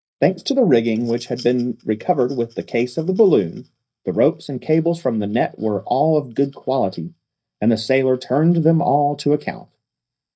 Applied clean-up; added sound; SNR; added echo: neural mask model DeepFilterNet 3.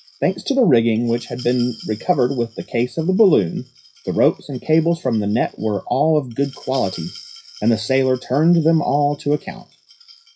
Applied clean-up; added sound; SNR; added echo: classical method WPE with log-MMSE.